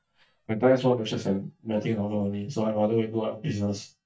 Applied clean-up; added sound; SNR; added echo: neural mask model DeepFilterNet 3.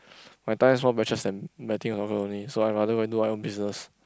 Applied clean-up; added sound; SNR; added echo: none; none; none; none.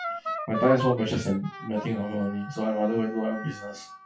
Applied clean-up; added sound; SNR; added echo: classical method WPE with log-MMSE.